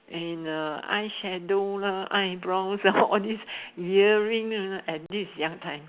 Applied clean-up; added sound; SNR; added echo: none; none; none; none.